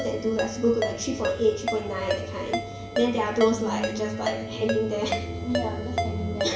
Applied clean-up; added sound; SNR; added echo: none; Ringtone; 6 dB; reverberation time 0.8 s.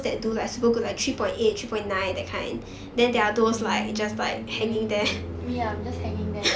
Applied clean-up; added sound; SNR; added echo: none; none; none; none.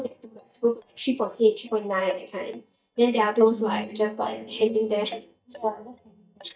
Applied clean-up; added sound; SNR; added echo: neural mask model DeepFilterNet 3.